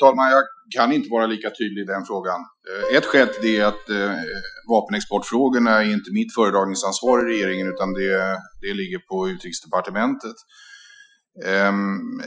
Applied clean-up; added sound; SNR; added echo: classical method Wiener filter.